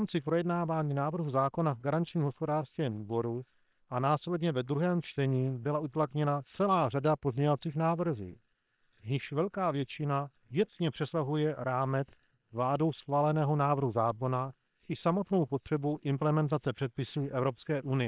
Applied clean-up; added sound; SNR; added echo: neural separator model SepFormer WHAM!.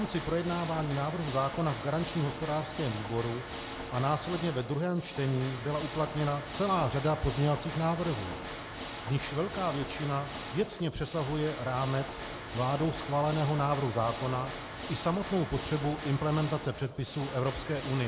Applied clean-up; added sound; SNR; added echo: none; Water / Mechanisms; 9 dB; none.